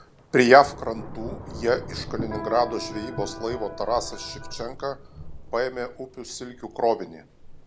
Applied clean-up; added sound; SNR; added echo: none; Electric guitar + Thunder / Rain; 12 dB; none.